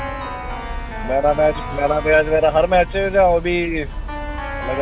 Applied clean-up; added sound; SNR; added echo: none; Keyboard (musical); 8 dB; none.